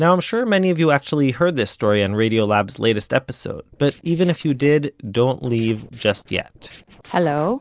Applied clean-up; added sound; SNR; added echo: neural separator model SepFormer DNS4.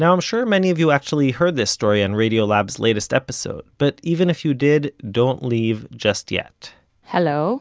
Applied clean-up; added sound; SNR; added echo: none; none; none; none.